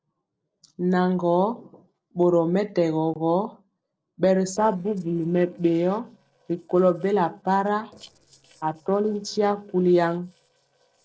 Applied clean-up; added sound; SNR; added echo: neural separator model SepFormer DNS4.